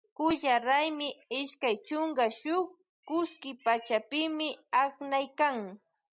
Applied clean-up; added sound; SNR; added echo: none; none; none; none.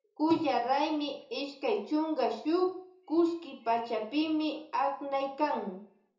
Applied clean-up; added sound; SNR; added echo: none; none; none; reverberation time 0.6 s.